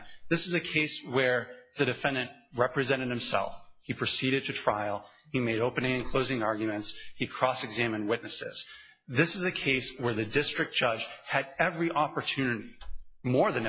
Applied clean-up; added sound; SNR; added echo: classical method log-MMSE.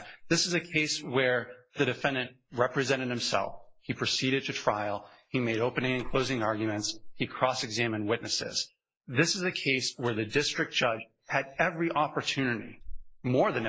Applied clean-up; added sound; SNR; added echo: neural mask model Resemble Enhance denoiser.